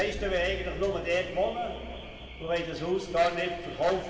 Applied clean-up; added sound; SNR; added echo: none; Alarm / Car; 12 dB; reverberation time 2.1 s.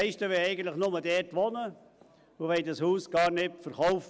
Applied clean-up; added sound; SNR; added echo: none; none; none; none.